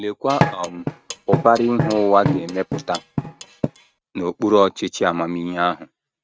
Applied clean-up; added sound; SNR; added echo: neural mask model RNNoise.